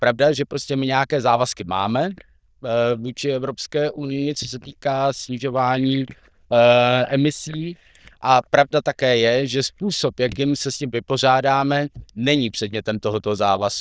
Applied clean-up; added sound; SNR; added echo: neural diffusion model UNIVERSE++.